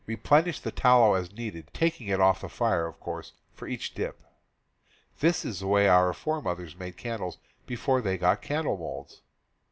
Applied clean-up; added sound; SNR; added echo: none; none; none; none.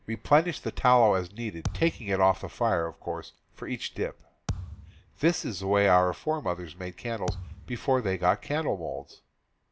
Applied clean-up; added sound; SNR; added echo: none; Thump, thud; 11 dB; none.